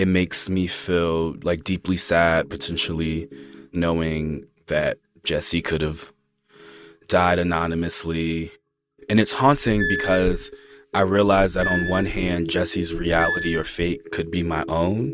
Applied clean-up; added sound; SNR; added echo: neural mask model RNNoise.